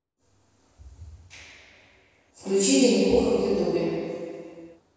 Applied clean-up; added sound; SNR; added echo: none; none; none; reverberation time 2.2 s.